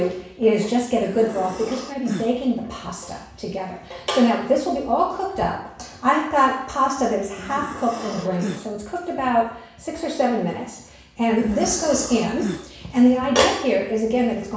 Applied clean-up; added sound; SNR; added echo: none; Breathing; 11 dB; reverberation time 0.7 s.